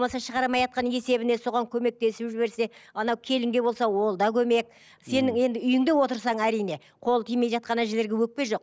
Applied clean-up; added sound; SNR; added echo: none; none; none; none.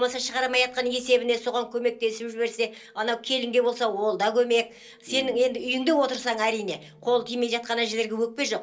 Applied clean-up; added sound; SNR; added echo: none; none; none; reverberation time 0.2 s.